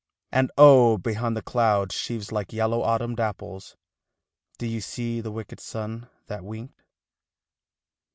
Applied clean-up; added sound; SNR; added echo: none; none; none; none.